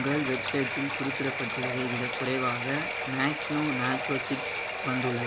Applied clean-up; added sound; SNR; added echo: none; Bathtub (filling or washing) + Cricket; -2 dB; none.